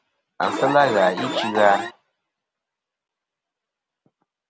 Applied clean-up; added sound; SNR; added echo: none; Alarm; 2 dB; none.